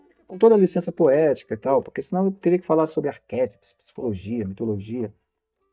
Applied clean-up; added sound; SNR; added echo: neural mask model DeepFilterNet 3.